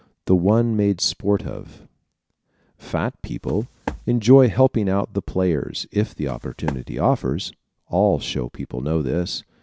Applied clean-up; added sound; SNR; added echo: none; Walk, footsteps; 13 dB; none.